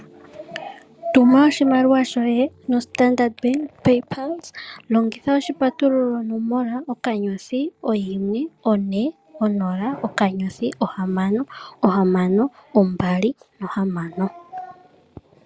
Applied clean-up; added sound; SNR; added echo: none; none; none; none.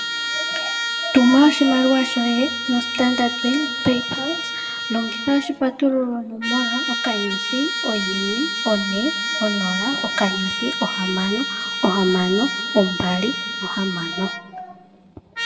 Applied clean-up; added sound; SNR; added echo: none; Trumpet; 4 dB; reverberation time 1.3 s.